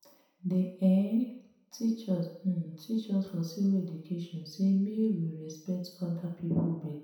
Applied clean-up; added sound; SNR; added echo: none; none; none; reverberation time 0.7 s.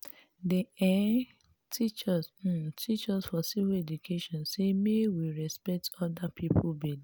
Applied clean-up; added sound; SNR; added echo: none; none; none; none.